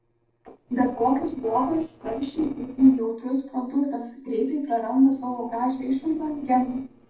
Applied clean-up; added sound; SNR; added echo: neural separator model SepFormer DNS4.